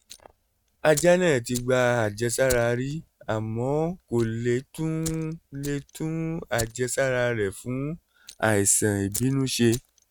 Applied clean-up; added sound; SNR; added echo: neural mask model RNNoise.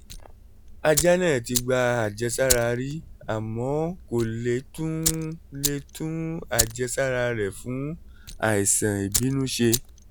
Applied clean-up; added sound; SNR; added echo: none; Fire; 7 dB; none.